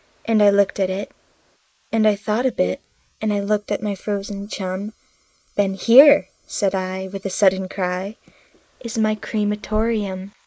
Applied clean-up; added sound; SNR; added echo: neural mask model Resemble Enhance denoiser.